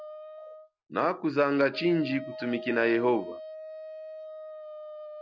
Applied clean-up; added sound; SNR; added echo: none; Wind instrument, woodwind instrument; 13 dB; none.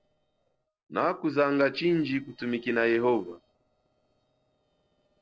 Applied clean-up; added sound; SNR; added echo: neural separator model SepFormer DNS4.